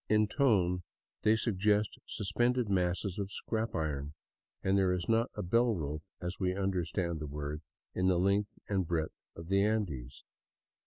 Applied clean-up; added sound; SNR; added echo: none; none; none; none.